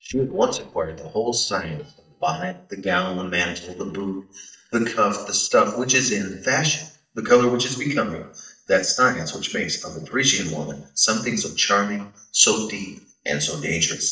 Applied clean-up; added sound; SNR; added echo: neural mask model DeepFilterNet 3.